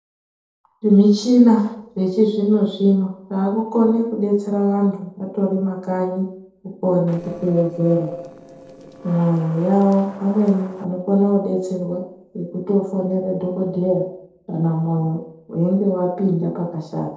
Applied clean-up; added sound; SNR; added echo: neural separator model SepFormer DNS4.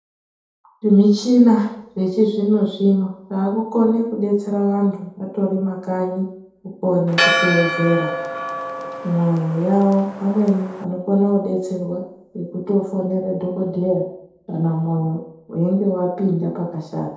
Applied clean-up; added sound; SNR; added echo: none; Church bell; 4 dB; reverberation time 0.8 s.